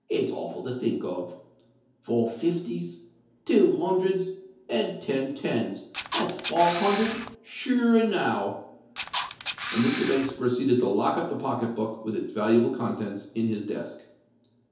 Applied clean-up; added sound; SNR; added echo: none; Camera; 2 dB; reverberation time 2.2 s.